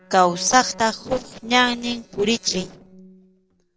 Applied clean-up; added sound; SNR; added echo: neural separator model SepFormer DNS4.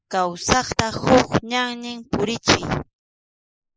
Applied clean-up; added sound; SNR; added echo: neural mask model Resemble Enhance denoiser.